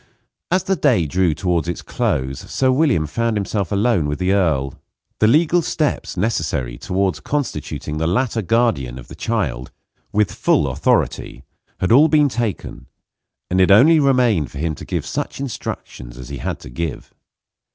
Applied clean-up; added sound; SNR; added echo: none; none; none; none.